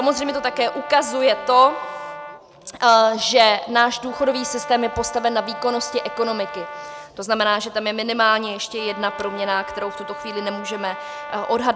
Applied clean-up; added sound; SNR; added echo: none; Brass instrument; 13 dB; none.